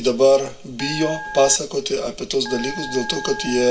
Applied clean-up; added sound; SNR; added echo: none; Telephone; 14 dB; reverberation time 0.2 s.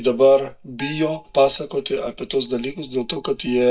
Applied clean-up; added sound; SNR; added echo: neural mask model DeepFilterNet 3.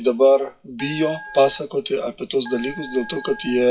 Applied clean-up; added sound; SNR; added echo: classical method WPE with log-MMSE.